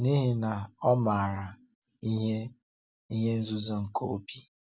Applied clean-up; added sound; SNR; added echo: none; none; none; none.